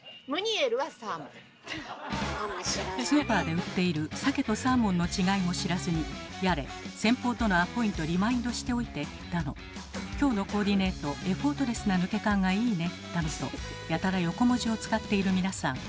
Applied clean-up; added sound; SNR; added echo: none; none; none; none.